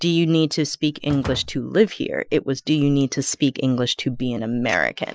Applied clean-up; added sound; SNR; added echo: classical method Wiener filter.